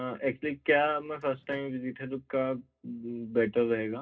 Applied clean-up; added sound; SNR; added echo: neural separator model SepFormer DNS4.